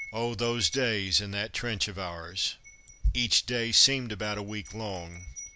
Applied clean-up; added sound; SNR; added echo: none; Wind chime; 9 dB; none.